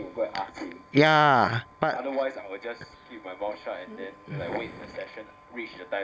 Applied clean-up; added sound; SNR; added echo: none; none; none; none.